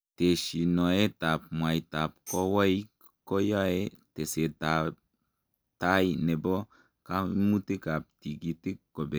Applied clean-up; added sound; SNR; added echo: none; Tambourine; 18 dB; none.